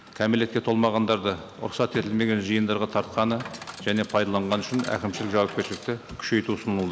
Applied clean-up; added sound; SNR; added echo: none; Coin (dropping) / Chatter; 19 dB; none.